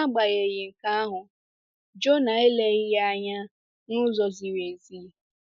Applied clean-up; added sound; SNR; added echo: neural mask model Resemble Enhance denoiser.